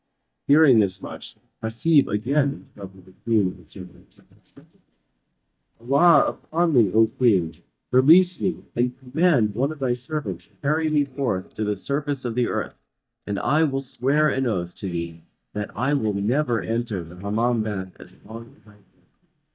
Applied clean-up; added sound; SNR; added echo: neural mask model DeepFilterNet 3.